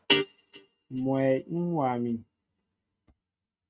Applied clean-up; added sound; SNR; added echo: neural mask model RNNoise.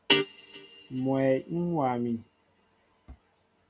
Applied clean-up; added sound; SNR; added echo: none; Guitar; 3 dB; none.